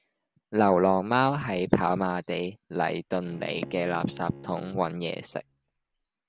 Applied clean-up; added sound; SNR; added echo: none; Bowed string instrument; 18 dB; none.